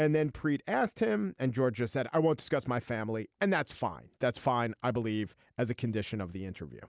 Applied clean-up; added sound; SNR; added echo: none; none; none; none.